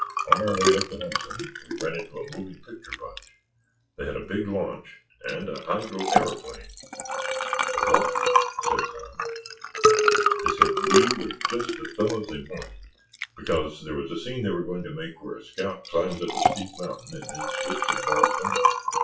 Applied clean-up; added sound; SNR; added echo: classical method WPE with log-MMSE.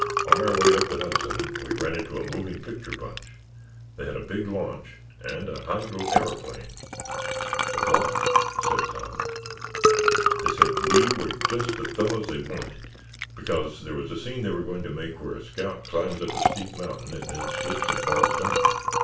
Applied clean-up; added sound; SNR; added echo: none; Liquid; -5 dB; reverberation time 0.3 s.